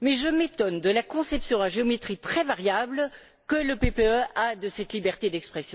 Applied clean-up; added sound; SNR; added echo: none; none; none; none.